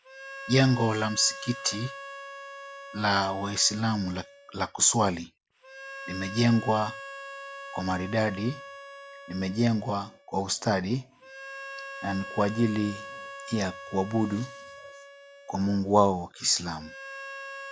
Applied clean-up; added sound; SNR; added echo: none; Harmonica; 14 dB; none.